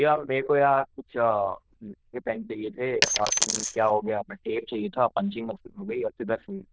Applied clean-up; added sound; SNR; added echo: neural diffusion model UNIVERSE++.